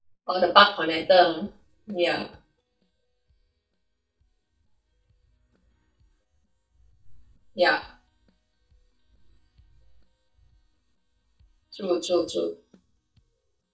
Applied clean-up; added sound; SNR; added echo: neural mask model DeepFilterNet 3.